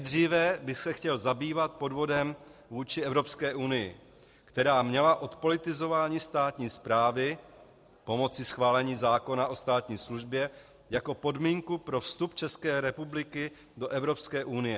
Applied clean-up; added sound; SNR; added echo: none; none; none; none.